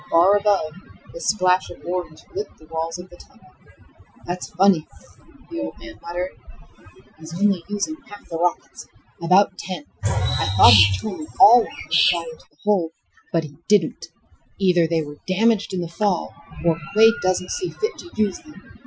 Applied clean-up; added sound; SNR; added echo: classical method Wiener filter.